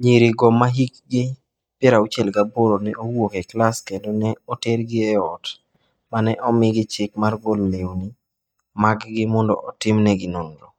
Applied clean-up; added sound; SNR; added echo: neural mask model DeepFilterNet 3.